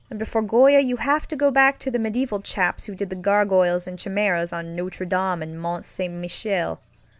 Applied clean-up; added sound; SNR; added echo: none; none; none; none.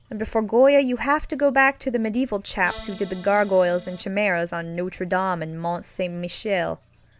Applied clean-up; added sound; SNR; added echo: none; Accordion; 18 dB; none.